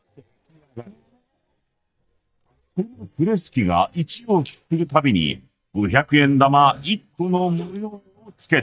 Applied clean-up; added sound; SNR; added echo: neural mask model DeepFilterNet 3.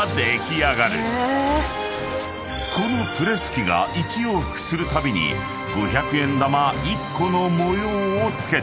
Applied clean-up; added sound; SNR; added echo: none; none; none; none.